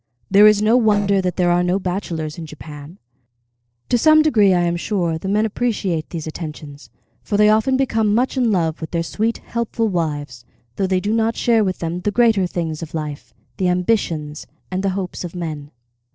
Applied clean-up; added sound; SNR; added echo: neural separator model SepFormer DNS4.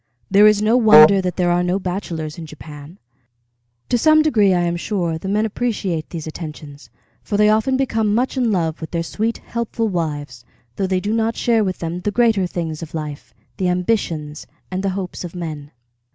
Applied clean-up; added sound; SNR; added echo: none; Wind instrument, woodwind instrument; -4 dB; none.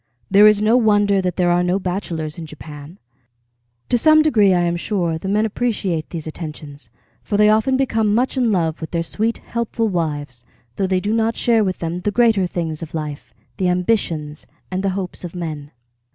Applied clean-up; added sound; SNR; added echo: none; none; none; none.